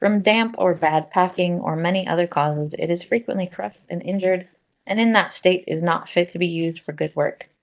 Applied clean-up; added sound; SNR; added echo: neural mask model DeepFilterNet 3.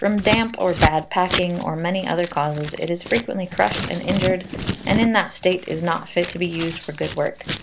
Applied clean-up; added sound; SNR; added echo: none; Scissors + Rattle (instrument); 7 dB; none.